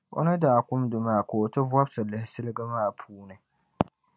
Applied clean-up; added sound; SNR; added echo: none; none; none; none.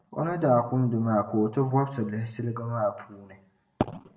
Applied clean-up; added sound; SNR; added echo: none; none; none; reverberation time 0.6 s.